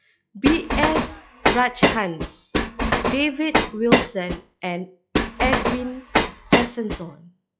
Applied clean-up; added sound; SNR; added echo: classical method log-MMSE.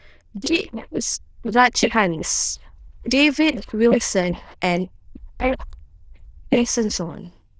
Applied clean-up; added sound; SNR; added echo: neural diffusion model UNIVERSE++.